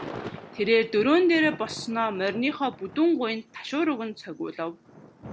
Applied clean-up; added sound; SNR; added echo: none; Thunder / Rain; 17 dB; none.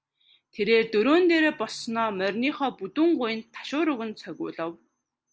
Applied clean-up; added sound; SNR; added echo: none; none; none; none.